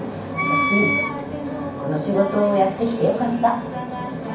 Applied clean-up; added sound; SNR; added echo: none; Wind instrument, woodwind instrument; 2 dB; reverberation time 0.6 s.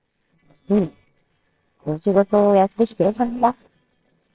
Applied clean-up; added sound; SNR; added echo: neural separator model SepFormer WHAMR!.